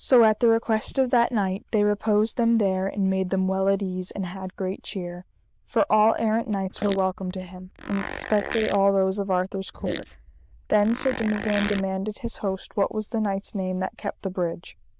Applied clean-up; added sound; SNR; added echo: neural diffusion model UNIVERSE++.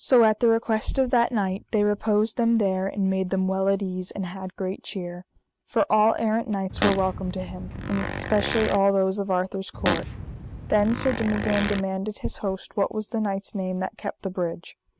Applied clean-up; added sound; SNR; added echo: none; Fart; 5 dB; none.